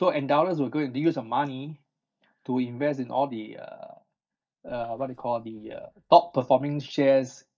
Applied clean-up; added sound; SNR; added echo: neural mask model DeepFilterNet 3.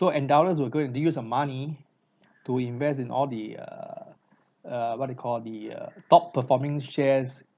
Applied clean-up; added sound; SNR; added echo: none; none; none; none.